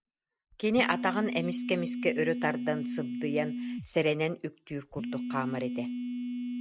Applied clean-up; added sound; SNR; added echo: none; Telephone; 4 dB; none.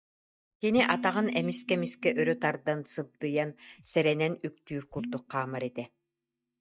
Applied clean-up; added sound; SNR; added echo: neural mask model DeepFilterNet 3.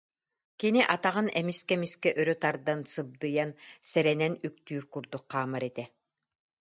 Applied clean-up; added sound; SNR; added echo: none; none; none; none.